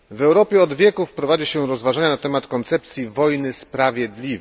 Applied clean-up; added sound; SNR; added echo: none; none; none; none.